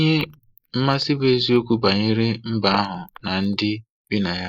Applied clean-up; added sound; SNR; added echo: neural mask model Resemble Enhance denoiser.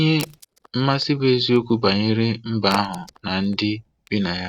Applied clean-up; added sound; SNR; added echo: neural mask model RNNoise.